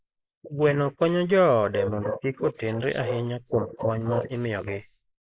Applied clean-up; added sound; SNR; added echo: neural mask model Resemble Enhance denoiser.